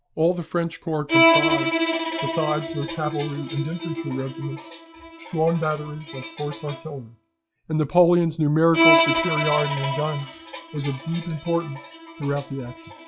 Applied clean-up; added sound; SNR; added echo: classical method log-MMSE.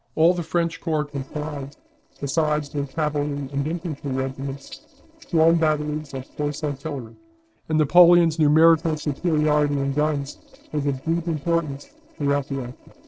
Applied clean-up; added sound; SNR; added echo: neural separator model SepFormer DNS4.